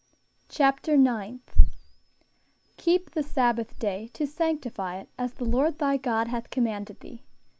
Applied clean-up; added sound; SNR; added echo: none; none; none; none.